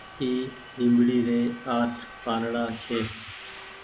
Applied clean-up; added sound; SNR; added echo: none; Subway, metro, underground; 16 dB; none.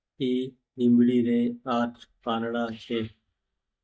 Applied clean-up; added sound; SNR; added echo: neural mask model DeepFilterNet 3.